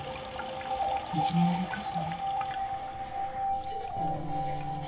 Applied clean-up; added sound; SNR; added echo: none; Sink (filling or washing); 11 dB; reverberation time 0.2 s.